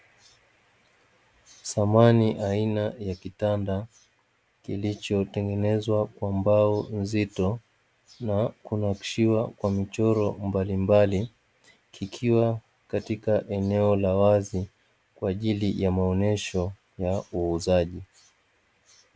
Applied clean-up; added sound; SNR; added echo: none; none; none; none.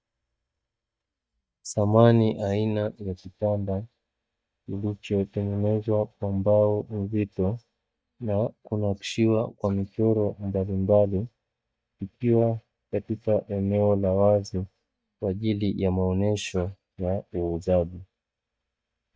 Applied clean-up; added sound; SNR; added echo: neural mask model DeepFilterNet 3.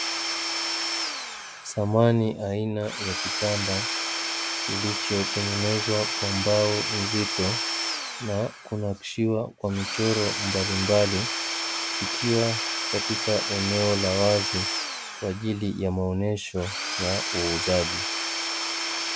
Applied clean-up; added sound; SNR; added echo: none; Tools / Domestic sounds, home sounds; 2 dB; none.